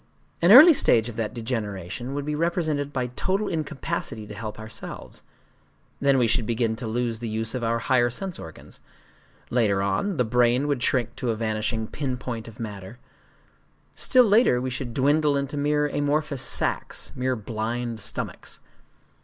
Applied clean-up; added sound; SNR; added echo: none; none; none; none.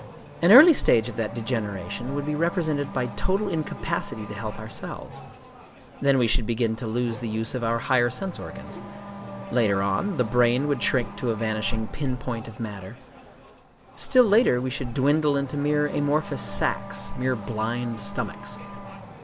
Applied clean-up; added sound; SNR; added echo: none; Race car, auto racing / Accelerating, revving, vroom; 14 dB; none.